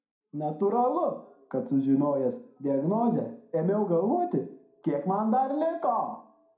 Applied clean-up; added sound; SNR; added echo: none; none; none; reverberation time 0.4 s.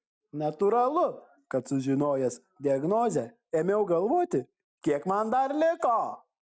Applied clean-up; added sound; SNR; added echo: none; none; none; none.